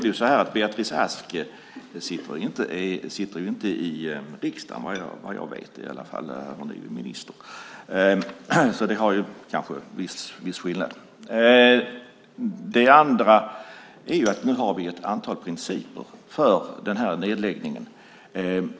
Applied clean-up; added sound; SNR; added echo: none; none; none; none.